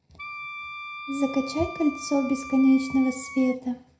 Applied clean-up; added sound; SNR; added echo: none; Wind instrument, woodwind instrument; 13 dB; reverberation time 0.4 s.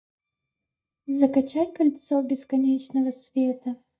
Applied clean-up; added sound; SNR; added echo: neural mask model DeepFilterNet 3.